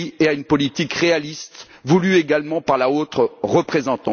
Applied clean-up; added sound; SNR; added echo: none; none; none; none.